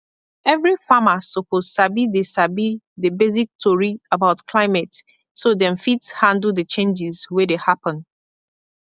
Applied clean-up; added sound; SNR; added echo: none; none; none; none.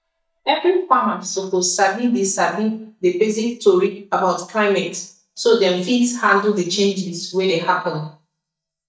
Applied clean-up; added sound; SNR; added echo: neural mask model DeepFilterNet 3.